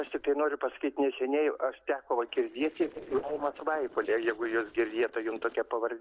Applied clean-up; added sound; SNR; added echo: neural separator model SepFormer DNS4.